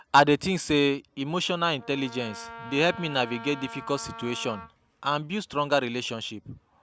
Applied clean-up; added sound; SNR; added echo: none; Wind instrument, woodwind instrument; 15 dB; none.